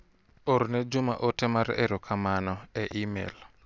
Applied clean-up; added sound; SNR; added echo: none; none; none; none.